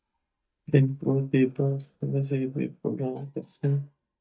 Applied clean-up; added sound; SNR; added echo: neural mask model DeepFilterNet 3.